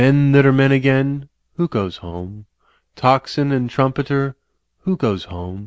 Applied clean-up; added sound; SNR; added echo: none; none; none; none.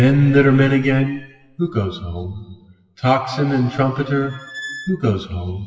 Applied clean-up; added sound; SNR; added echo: classical method WPE with log-MMSE.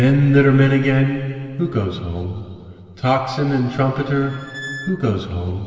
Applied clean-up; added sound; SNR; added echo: none; Squeak; 16 dB; reverberation time 2.6 s.